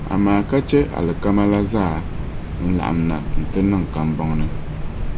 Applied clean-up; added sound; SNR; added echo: none; Cricket; 4 dB; none.